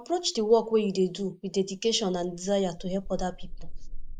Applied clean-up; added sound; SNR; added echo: neural mask model Resemble Enhance denoiser.